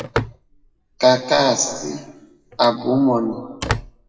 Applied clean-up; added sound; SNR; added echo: classical method WPE with log-MMSE.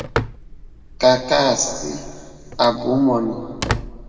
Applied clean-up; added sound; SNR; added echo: none; Telephone; 9 dB; reverberation time 2.1 s.